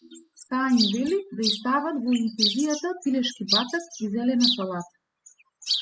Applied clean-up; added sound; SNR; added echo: classical method spectral subtraction.